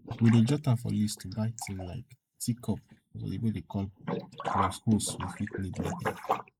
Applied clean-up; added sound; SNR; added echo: neural mask model Resemble Enhance denoiser.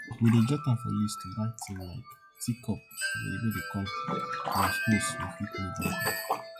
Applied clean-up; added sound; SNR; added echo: classical method log-MMSE.